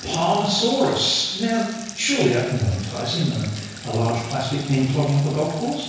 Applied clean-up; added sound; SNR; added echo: none; Sink (filling or washing); 16 dB; reverberation time 1.1 s.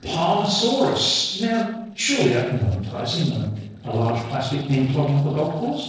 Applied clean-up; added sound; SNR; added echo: neural separator model SepFormer DNS4.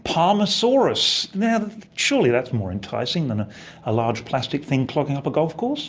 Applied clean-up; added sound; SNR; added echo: none; none; none; none.